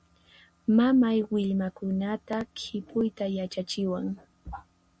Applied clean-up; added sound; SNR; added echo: none; none; none; none.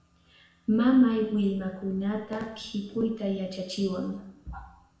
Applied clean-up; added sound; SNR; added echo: none; none; none; reverberation time 0.7 s.